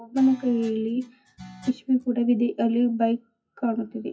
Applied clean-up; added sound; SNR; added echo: classical method WPE with log-MMSE.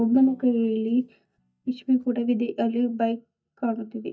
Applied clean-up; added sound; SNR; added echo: neural mask model DeepFilterNet 3.